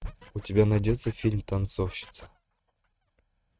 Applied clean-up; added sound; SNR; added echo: neural mask model RNNoise.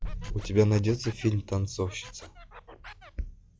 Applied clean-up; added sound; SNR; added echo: classical method log-MMSE.